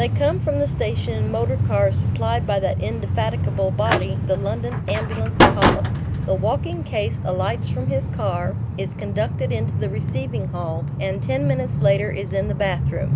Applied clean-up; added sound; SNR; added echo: none; Slam + Train; -3 dB; none.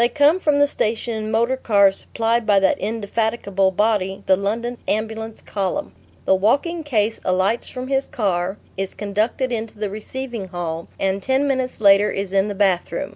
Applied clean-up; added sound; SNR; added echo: none; none; none; none.